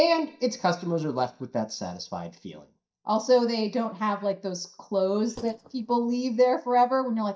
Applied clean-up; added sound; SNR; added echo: neural mask model DeepFilterNet 3.